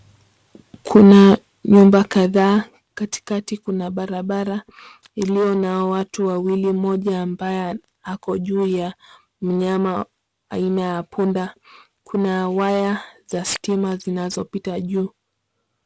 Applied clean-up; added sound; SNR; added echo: none; none; none; none.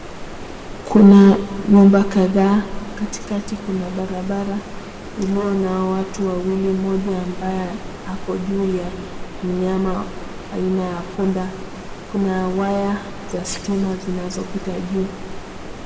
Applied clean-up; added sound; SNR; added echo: none; Stream; 12 dB; reverberation time 1.5 s.